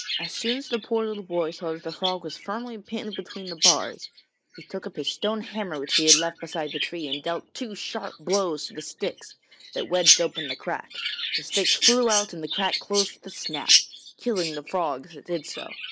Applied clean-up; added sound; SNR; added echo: neural mask model Resemble Enhance denoiser.